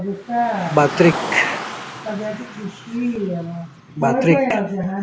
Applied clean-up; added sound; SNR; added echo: none; Car; 11 dB; none.